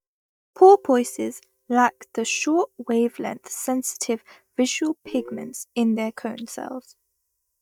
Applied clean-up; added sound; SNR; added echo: neural mask model DeepFilterNet 3.